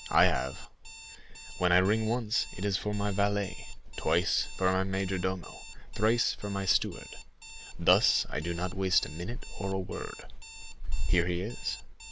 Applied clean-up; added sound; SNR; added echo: none; Alarm; 18 dB; none.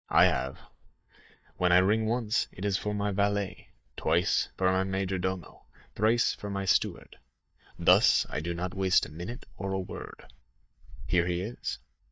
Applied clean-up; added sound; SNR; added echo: neural mask model DeepFilterNet 3.